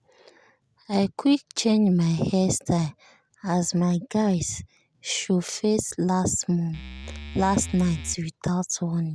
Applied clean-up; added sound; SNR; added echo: none; Musical instrument; 12 dB; none.